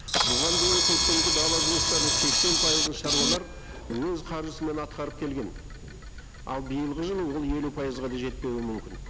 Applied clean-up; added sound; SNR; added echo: none; Camera; -4 dB; none.